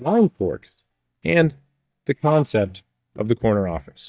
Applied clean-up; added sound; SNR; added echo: neural mask model DeepFilterNet 3.